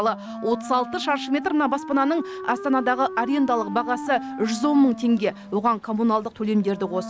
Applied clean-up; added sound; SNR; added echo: none; Wind instrument, woodwind instrument; 12 dB; none.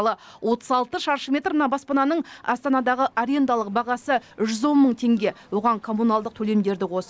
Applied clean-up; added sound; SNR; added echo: none; none; none; none.